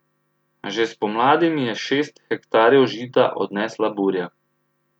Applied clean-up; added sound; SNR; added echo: none; none; none; none.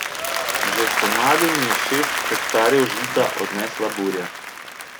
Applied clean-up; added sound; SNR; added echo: none; Applause; 0 dB; none.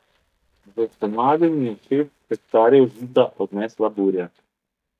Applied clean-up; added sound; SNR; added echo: neural mask model DeepFilterNet 3.